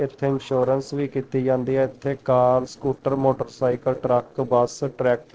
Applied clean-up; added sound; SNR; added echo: neural separator model SepFormer DNS4.